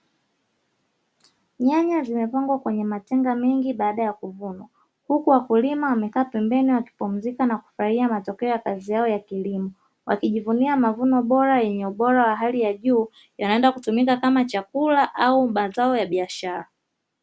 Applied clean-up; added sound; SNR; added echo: none; none; none; none.